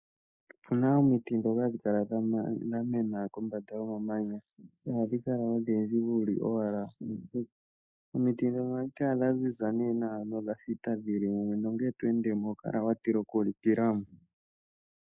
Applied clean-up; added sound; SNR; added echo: neural mask model Resemble Enhance denoiser.